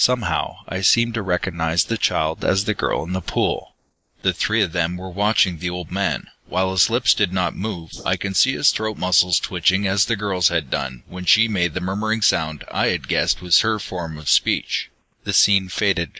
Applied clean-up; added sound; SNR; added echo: neural mask model Resemble Enhance denoiser.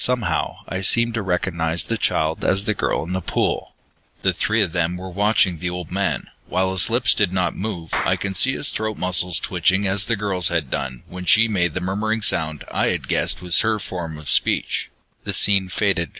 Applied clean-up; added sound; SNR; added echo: none; Clapping; 13 dB; none.